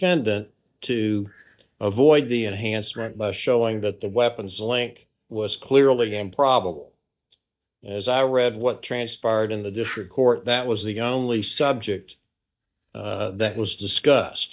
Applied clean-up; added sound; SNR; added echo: neural mask model DeepFilterNet 3.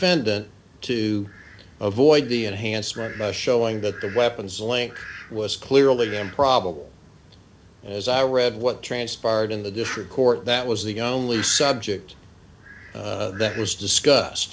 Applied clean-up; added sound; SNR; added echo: none; Fowl; 19 dB; none.